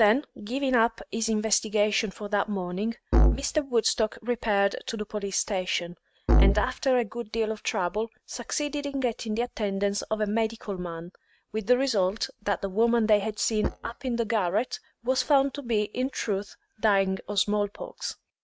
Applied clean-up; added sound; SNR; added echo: neural mask model RNNoise.